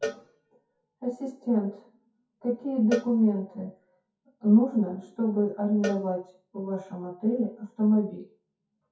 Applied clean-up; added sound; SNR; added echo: classical method WPE with log-MMSE.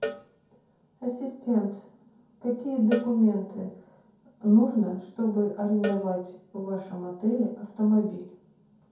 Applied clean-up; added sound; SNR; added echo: none; Cowbell; 15 dB; reverberation time 0.6 s.